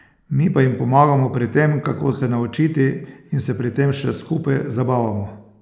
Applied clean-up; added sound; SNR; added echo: neural mask model Resemble Enhance denoiser.